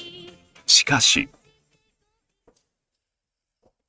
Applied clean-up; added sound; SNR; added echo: neural mask model RNNoise.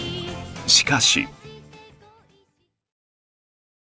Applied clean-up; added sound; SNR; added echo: none; none; none; none.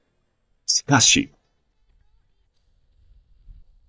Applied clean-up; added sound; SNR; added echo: neural mask model DeepFilterNet 3.